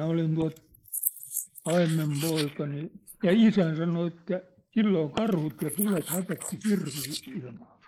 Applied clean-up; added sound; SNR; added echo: neural mask model Resemble Enhance denoiser.